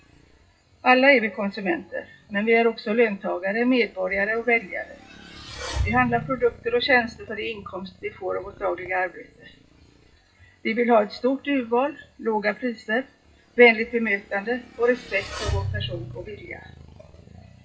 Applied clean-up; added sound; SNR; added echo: classical method WPE with log-MMSE.